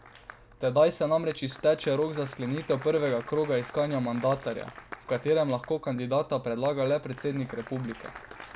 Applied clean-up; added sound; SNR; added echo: none; Applause; 19 dB; none.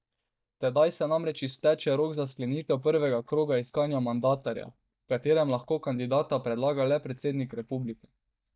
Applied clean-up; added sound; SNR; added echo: neural mask model DeepFilterNet 3.